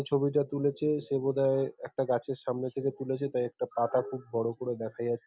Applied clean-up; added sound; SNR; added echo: none; none; none; none.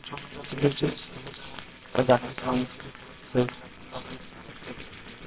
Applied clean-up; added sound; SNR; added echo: neural separator model SepFormer WHAMR!.